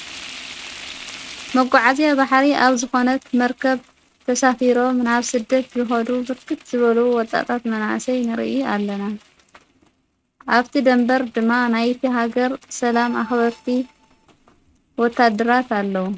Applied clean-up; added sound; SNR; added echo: neural mask model RNNoise.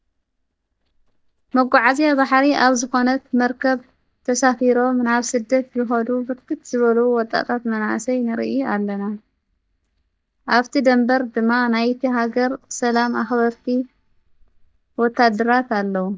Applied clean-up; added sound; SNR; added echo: neural mask model DeepFilterNet 3.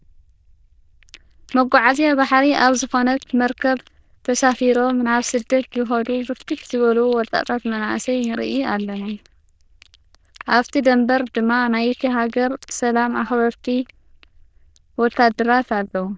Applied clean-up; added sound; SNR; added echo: neural diffusion model UNIVERSE++.